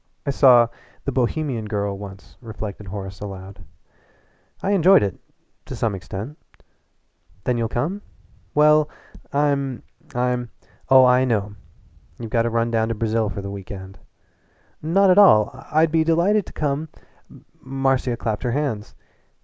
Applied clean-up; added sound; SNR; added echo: none; none; none; none.